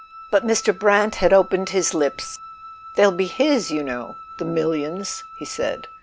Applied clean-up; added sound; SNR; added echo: none; Wind instrument, woodwind instrument; 17 dB; none.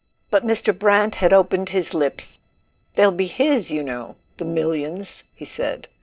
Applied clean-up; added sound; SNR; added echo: neural separator model SepFormer DNS4.